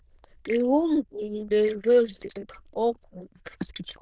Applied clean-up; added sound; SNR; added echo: neural diffusion model UNIVERSE++.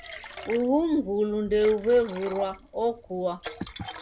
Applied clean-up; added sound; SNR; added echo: none; Liquid; 13 dB; none.